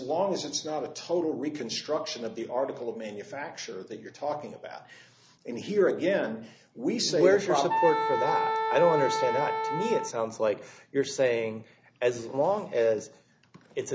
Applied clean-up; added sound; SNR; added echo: none; Wind instrument, woodwind instrument; 1 dB; none.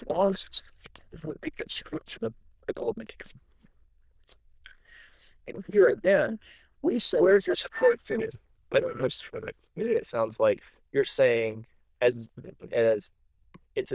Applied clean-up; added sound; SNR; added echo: neural diffusion model UNIVERSE++.